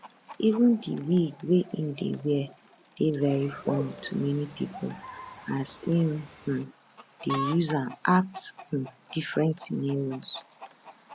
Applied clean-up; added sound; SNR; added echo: none; Bird + Chicken, rooster; 15 dB; none.